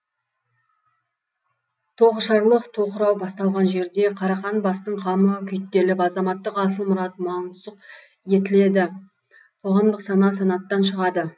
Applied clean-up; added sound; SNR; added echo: none; none; none; none.